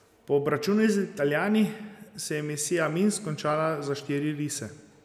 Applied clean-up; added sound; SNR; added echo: none; none; none; none.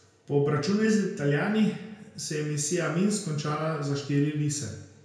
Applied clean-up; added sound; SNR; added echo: none; none; none; reverberation time 0.5 s.